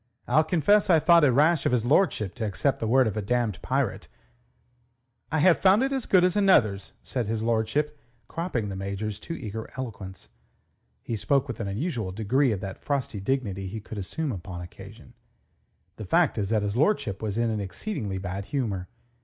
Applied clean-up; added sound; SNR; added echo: none; none; none; none.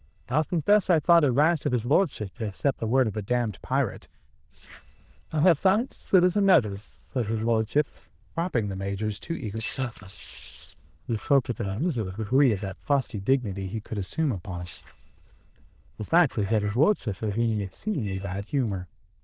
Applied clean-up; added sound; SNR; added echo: neural diffusion model UNIVERSE++.